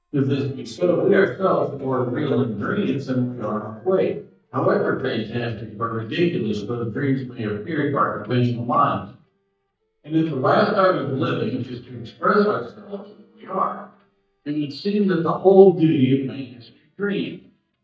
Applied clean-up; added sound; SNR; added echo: neural mask model DeepFilterNet 3.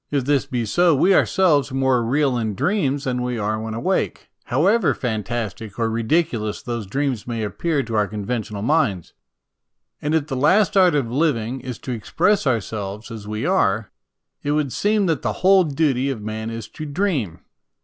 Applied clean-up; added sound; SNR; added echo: none; none; none; none.